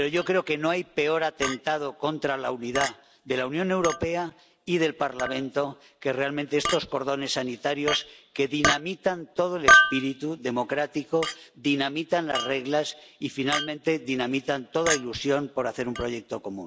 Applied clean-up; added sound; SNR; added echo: none; Chink, clink; 3 dB; none.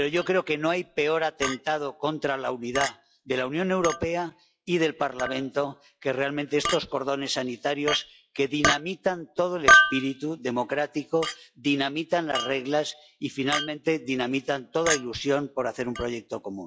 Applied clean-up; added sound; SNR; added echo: classical method log-MMSE.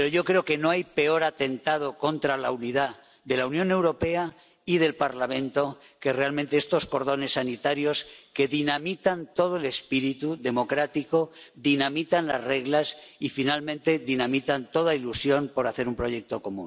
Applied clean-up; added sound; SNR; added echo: none; none; none; none.